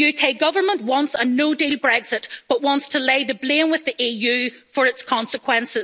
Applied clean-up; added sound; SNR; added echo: none; none; none; none.